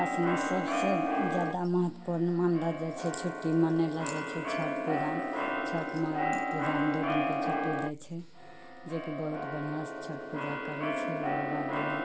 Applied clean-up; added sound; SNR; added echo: none; Keyboard (musical); 0 dB; reverberation time 2.5 s.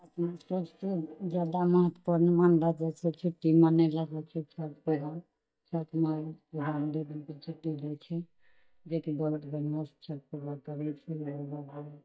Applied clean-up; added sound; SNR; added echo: neural mask model DeepFilterNet 3.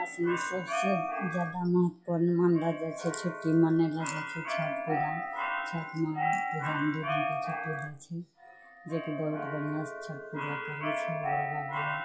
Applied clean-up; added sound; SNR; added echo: classical method WPE with log-MMSE.